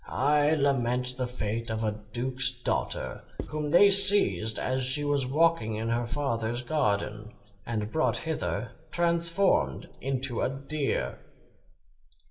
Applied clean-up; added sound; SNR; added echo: none; Writing; 12 dB; reverberation time 0.7 s.